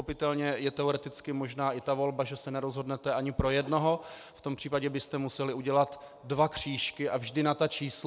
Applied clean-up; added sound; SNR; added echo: none; none; none; none.